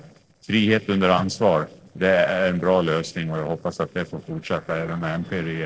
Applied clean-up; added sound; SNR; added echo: neural separator model SepFormer DNS4.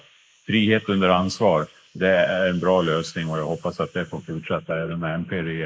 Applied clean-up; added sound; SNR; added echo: neural mask model Resemble Enhance denoiser.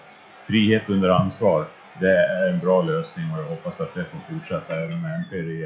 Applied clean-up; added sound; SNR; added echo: classical method log-MMSE.